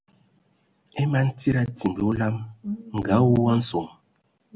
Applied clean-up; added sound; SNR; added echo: none; none; none; none.